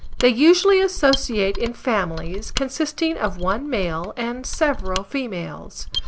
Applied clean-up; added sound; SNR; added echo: none; Mechanisms; 8 dB; none.